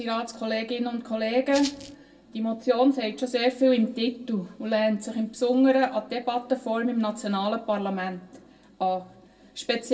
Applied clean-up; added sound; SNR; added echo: none; Rattle (instrument); 11 dB; reverberation time 0.2 s.